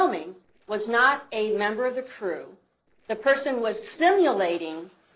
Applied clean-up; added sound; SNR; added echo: neural separator model SepFormer DNS4.